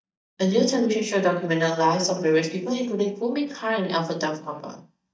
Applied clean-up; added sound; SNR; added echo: neural mask model DeepFilterNet 3.